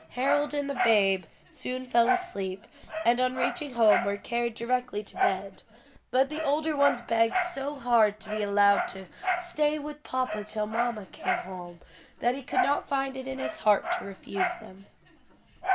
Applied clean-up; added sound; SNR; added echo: none; Dog; 5 dB; none.